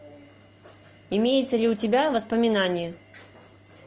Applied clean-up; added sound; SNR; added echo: none; none; none; none.